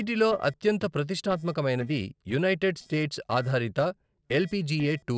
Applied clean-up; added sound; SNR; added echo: neural separator model SepFormer DNS4.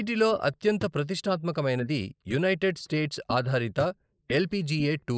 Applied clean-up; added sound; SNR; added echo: neural mask model Resemble Enhance denoiser.